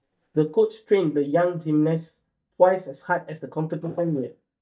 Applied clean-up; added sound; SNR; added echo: neural mask model DeepFilterNet 3.